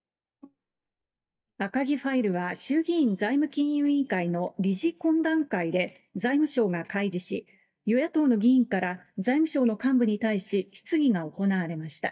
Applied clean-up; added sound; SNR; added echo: neural mask model DeepFilterNet 3.